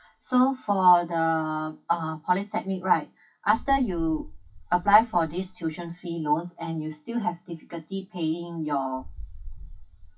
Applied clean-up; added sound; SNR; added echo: classical method WPE with log-MMSE.